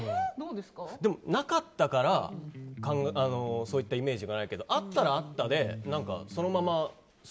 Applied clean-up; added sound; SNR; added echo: none; Electric guitar; 12 dB; none.